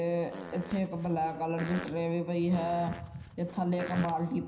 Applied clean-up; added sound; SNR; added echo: none; Fart; 13 dB; reverberation time 0.9 s.